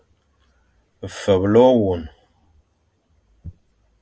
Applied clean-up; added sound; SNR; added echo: none; none; none; none.